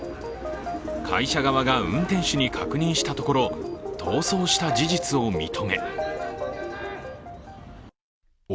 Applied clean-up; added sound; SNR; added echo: none; none; none; none.